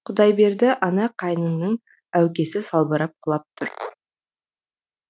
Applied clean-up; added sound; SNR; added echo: none; none; none; none.